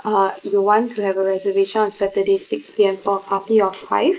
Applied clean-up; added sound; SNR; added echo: neural mask model Resemble Enhance denoiser.